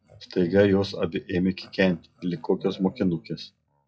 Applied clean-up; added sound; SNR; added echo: classical method log-MMSE.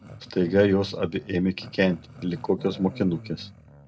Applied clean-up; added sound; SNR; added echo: none; Growling; 18 dB; none.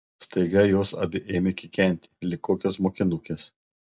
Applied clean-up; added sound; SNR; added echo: none; none; none; none.